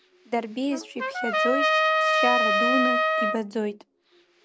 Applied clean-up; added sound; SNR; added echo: none; Trumpet; -5 dB; none.